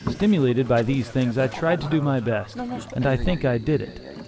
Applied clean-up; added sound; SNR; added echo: none; Boat, Water vehicle; 11 dB; none.